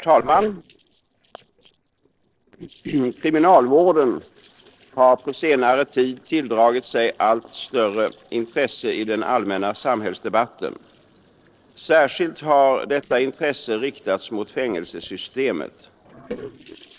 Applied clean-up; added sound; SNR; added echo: neural separator model SepFormer DNS4.